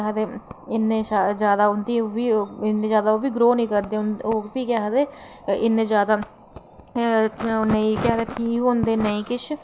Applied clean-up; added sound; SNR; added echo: none; none; none; none.